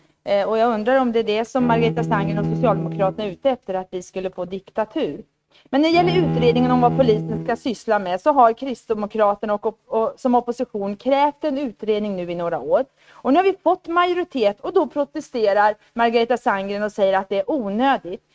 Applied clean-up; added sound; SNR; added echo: neural mask model RNNoise.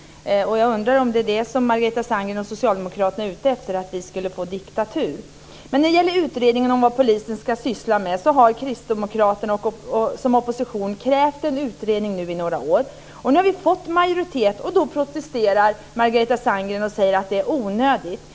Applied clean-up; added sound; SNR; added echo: none; none; none; none.